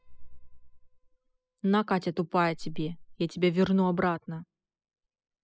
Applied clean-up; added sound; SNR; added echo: classical method spectral subtraction.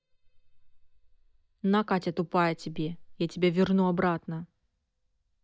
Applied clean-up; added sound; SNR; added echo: neural mask model DeepFilterNet 3.